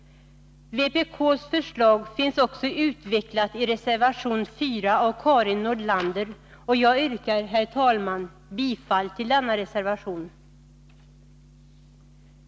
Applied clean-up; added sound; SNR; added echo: none; none; none; none.